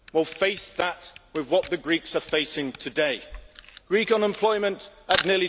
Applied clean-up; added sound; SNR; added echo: none; Camera; 13 dB; none.